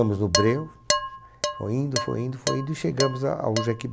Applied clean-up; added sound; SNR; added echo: none; Dishes, pots, and pans; 4 dB; none.